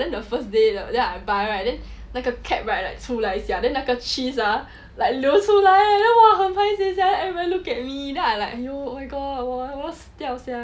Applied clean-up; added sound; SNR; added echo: none; none; none; none.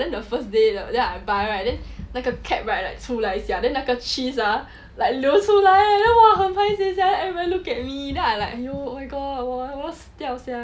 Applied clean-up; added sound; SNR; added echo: none; Run; 19 dB; none.